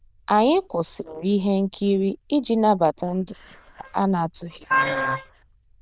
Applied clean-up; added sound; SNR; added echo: neural diffusion model UNIVERSE++.